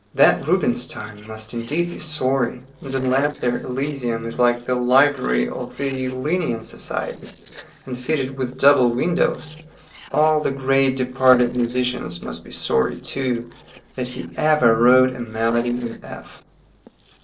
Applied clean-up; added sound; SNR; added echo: neural separator model SepFormer DNS4.